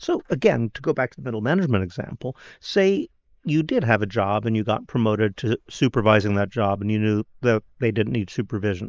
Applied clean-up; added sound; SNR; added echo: neural mask model Resemble Enhance denoiser.